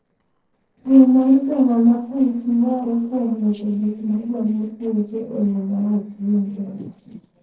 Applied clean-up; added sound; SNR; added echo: neural separator model SepFormer DNS4.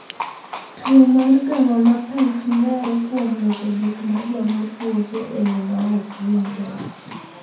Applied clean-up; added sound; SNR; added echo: none; Livestock, farm animals, working animals; 16 dB; reverberation time 0.6 s.